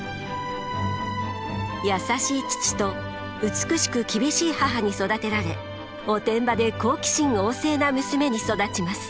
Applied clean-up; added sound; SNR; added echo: none; none; none; none.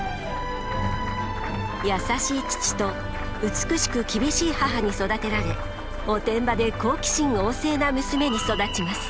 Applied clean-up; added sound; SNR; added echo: none; Applause + Purr; 6 dB; none.